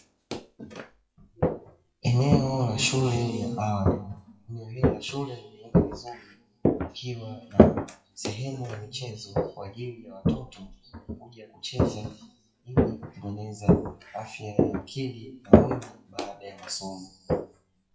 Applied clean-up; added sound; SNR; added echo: classical method WPE with log-MMSE.